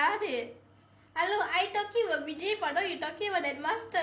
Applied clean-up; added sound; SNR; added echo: none; none; none; none.